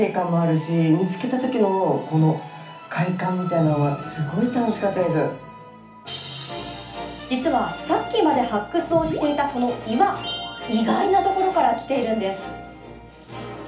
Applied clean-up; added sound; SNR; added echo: none; none; none; reverberation time 0.4 s.